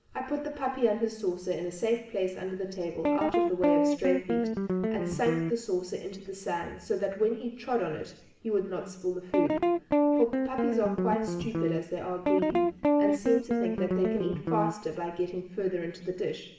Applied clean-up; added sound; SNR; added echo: none; Guitar; -4 dB; reverberation time 0.8 s.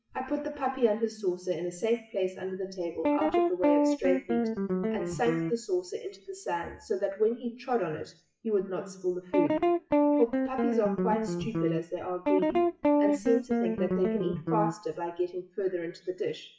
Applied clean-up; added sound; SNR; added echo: classical method WPE with log-MMSE.